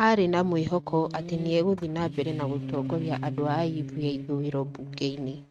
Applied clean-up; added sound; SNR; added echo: neural mask model RNNoise.